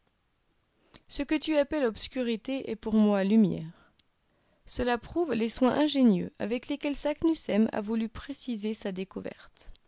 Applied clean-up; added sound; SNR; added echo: none; none; none; none.